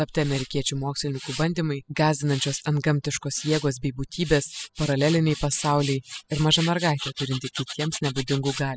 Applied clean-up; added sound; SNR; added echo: classical method spectral subtraction.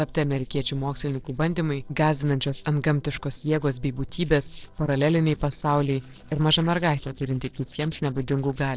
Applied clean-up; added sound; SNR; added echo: neural separator model SepFormer DNS4.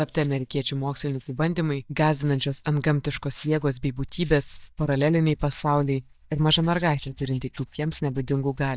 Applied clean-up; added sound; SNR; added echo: neural mask model DeepFilterNet 3.